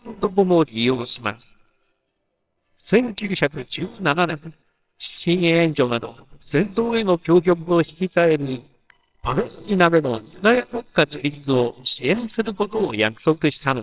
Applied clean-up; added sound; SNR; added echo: neural separator model SepFormer WHAMR!.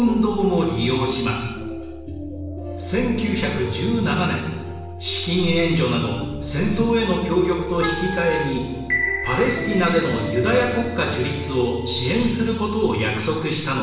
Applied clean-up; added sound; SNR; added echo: none; Wind instrument, woodwind instrument; 10 dB; reverberation time 1.1 s.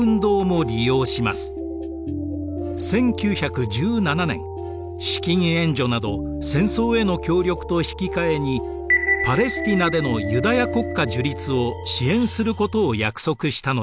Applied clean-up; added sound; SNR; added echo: none; none; none; none.